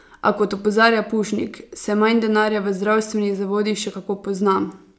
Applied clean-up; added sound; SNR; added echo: none; none; none; none.